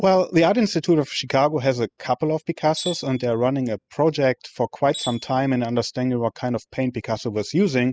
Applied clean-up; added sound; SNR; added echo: classical method spectral subtraction.